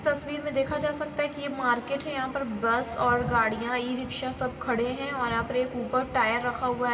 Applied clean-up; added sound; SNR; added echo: none; Harp; 20 dB; reverberation time 1.9 s.